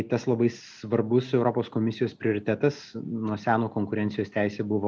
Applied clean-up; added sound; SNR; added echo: none; none; none; none.